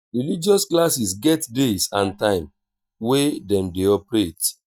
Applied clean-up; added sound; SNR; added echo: neural mask model DeepFilterNet 3.